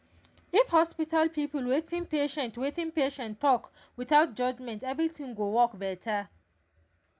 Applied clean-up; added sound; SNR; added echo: none; none; none; none.